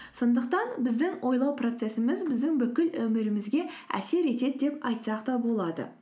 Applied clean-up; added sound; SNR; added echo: none; none; none; none.